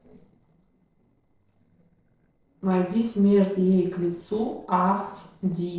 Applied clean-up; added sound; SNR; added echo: neural separator model SepFormer DNS4.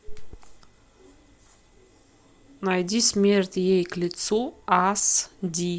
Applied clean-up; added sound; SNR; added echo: none; none; none; none.